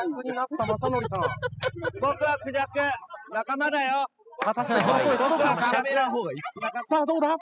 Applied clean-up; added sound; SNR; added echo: classical method spectral subtraction.